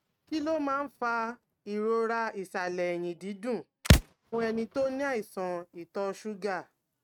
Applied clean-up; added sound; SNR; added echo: neural mask model RNNoise.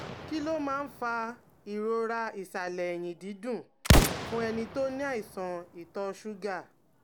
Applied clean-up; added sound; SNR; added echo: none; Explosion; -2 dB; none.